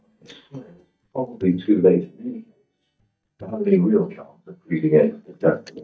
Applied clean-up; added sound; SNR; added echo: neural mask model DeepFilterNet 3.